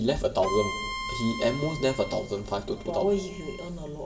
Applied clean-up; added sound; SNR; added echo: none; Bowed string instrument; 10 dB; reverberation time 2.8 s.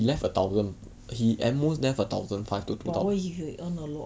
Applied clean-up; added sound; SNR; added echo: none; none; none; none.